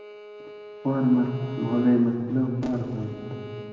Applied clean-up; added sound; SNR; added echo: none; Bowed string instrument; 15 dB; reverberation time 2.5 s.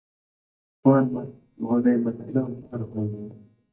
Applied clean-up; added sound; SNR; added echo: neural mask model DeepFilterNet 3.